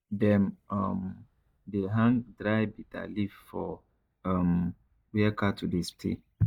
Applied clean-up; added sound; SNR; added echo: neural mask model DeepFilterNet 3.